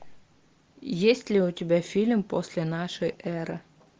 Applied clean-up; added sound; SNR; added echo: none; none; none; none.